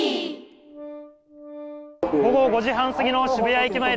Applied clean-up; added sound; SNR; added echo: none; Organ; 16 dB; none.